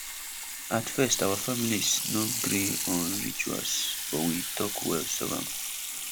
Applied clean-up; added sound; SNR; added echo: none; Sink (filling or washing) / Water tap, faucet; 2 dB; none.